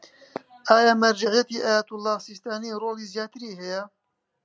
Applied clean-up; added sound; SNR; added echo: none; none; none; none.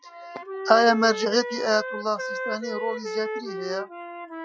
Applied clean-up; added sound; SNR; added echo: classical method Wiener filter.